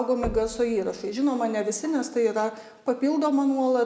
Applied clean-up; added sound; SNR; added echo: none; Knock; 17 dB; none.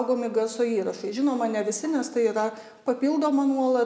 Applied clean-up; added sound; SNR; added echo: none; none; none; none.